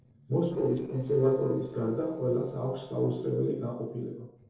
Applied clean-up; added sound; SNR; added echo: neural separator model SepFormer DNS4.